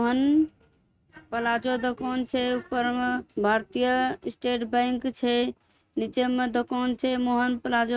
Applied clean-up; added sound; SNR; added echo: neural mask model RNNoise.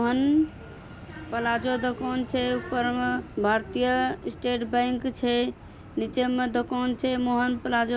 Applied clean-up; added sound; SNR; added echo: none; Fixed-wing aircraft, airplane; 17 dB; none.